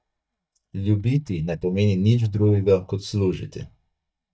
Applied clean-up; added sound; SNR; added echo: neural mask model DeepFilterNet 3.